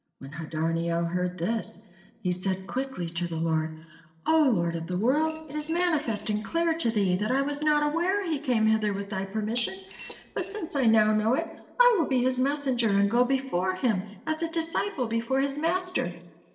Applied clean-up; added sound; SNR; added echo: neural separator model SepFormer DNS4.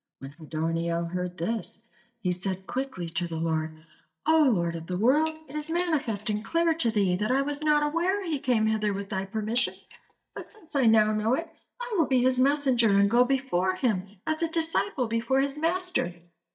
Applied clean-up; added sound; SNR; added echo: neural mask model DeepFilterNet 3.